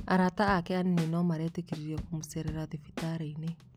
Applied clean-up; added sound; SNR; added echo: none; Drum / Drum kit; 14 dB; none.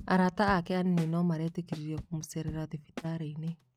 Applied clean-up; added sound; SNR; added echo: neural mask model RNNoise.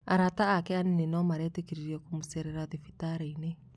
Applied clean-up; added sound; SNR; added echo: none; none; none; none.